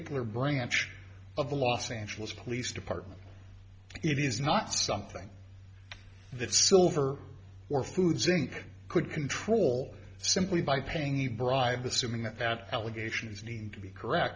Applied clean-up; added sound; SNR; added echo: none; none; none; none.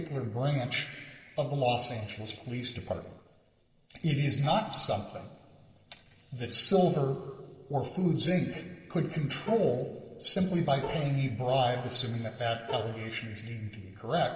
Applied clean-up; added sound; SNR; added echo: neural separator model SepFormer DNS4.